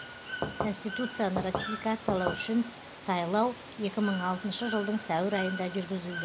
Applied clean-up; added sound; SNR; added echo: none; Knock / Wood + Water / Bird; 7 dB; none.